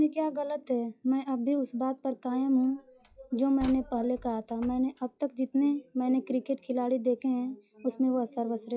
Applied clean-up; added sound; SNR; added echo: classical method log-MMSE.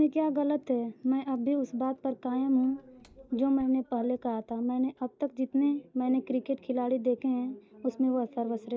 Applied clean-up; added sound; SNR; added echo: neural mask model DeepFilterNet 3.